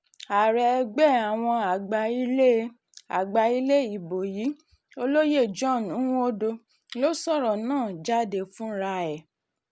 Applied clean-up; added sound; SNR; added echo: none; none; none; none.